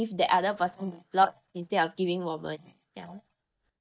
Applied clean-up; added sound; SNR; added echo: neural mask model DeepFilterNet 3.